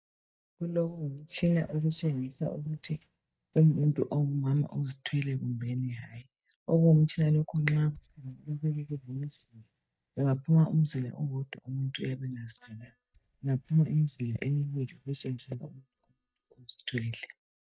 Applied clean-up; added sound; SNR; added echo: neural mask model DeepFilterNet 3.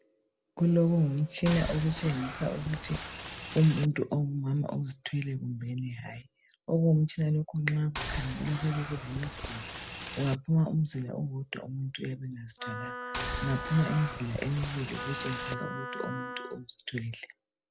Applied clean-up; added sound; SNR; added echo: none; Boat, Water vehicle + Wind instrument, woodwind instrument; 8 dB; none.